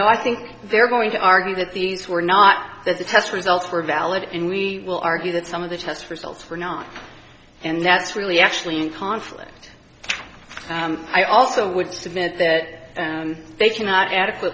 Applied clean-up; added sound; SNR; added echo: none; none; none; none.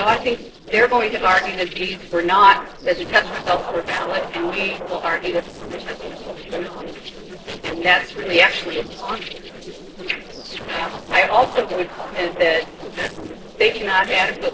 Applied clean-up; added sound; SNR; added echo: neural separator model SepFormer DNS4.